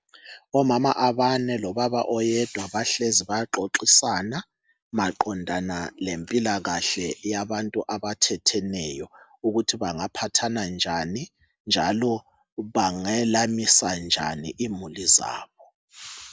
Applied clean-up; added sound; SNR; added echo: none; none; none; none.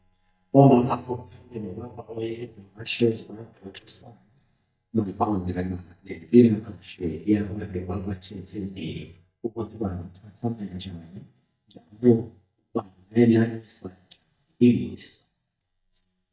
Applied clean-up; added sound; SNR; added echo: neural mask model DeepFilterNet 3.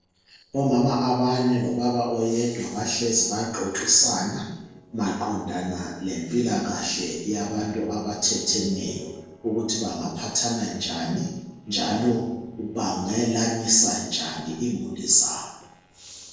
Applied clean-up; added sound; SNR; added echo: neural separator model SepFormer DNS4.